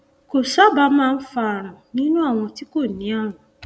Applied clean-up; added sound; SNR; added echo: none; none; none; none.